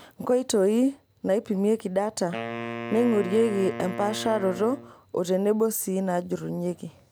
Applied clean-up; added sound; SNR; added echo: none; Wind instrument, woodwind instrument; 10 dB; none.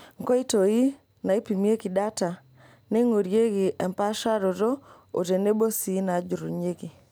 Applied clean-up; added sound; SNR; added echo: none; none; none; none.